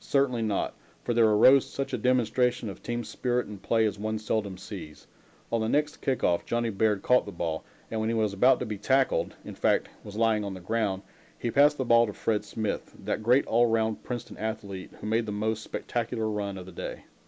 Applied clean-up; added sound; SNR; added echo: none; none; none; none.